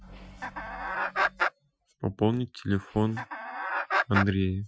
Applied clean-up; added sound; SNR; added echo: classical method Wiener filter.